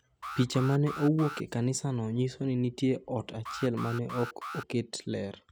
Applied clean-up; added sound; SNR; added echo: none; Alarm; 12 dB; none.